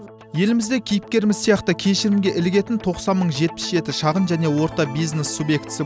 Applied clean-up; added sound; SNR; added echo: none; none; none; none.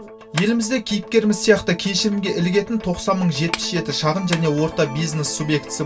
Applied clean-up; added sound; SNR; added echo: none; Clapping; 17 dB; reverberation time 0.1 s.